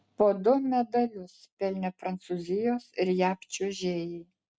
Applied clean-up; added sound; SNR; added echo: none; none; none; none.